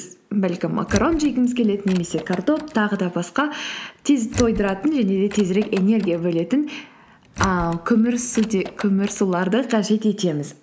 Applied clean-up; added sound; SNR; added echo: none; Door; 15 dB; none.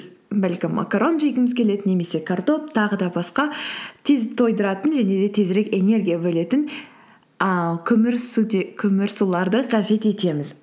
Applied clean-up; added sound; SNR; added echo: none; none; none; none.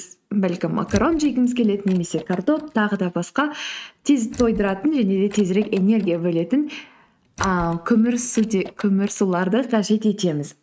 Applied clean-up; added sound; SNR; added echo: neural mask model RNNoise.